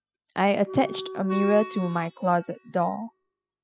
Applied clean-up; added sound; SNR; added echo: classical method spectral subtraction.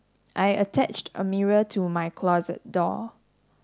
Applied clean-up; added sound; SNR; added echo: none; none; none; none.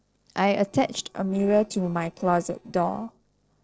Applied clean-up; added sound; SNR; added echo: neural separator model SepFormer DNS4.